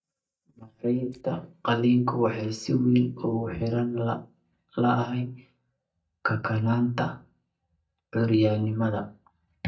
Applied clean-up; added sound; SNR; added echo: neural mask model DeepFilterNet 3.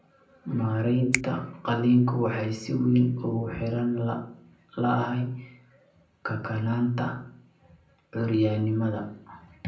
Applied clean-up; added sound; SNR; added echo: none; Finger snapping; 10 dB; reverberation time 0.6 s.